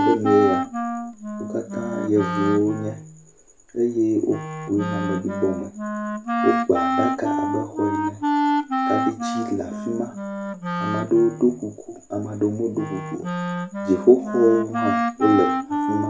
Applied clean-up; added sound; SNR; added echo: none; Wind instrument, woodwind instrument; 3 dB; none.